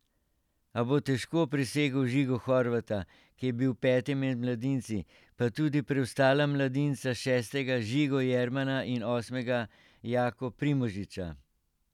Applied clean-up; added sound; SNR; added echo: none; none; none; none.